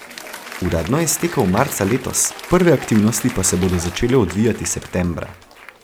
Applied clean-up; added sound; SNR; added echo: none; Applause; 15 dB; none.